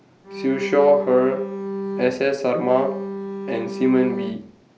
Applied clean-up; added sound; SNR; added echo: none; Bowed string instrument; 8 dB; none.